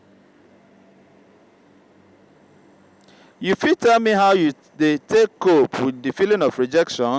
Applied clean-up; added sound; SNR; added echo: none; none; none; none.